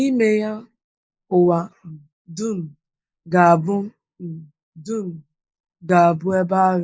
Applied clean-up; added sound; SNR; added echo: neural mask model Resemble Enhance denoiser.